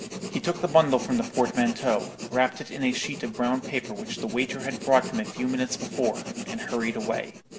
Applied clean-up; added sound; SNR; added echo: none; Writing; 10 dB; none.